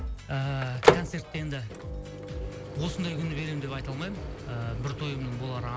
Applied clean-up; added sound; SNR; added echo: none; Microwave oven; -1 dB; none.